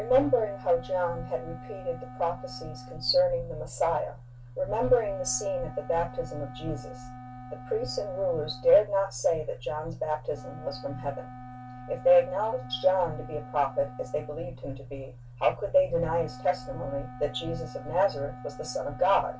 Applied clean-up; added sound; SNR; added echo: none; Wind instrument, woodwind instrument; 17 dB; reverberation time 0.2 s.